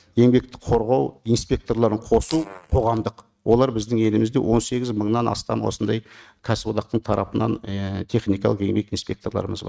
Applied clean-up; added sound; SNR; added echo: neural mask model RNNoise.